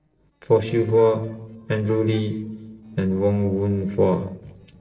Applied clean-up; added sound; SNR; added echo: neural separator model SepFormer DNS4.